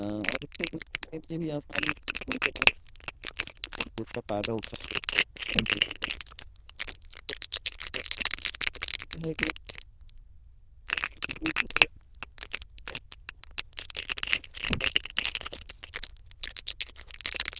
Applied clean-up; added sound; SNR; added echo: neural diffusion model UNIVERSE++.